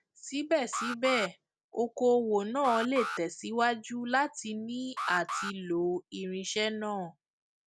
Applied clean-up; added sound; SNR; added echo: none; Alarm; 9 dB; none.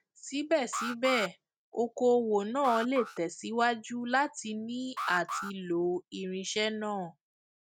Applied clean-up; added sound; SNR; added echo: neural mask model RNNoise.